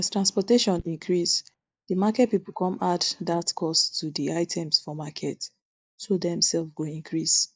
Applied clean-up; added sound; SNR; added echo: neural mask model DeepFilterNet 3.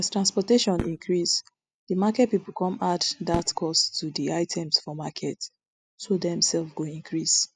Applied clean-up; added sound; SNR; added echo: classical method spectral subtraction.